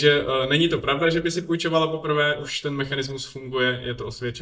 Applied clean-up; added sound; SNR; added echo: neural mask model DeepFilterNet 3.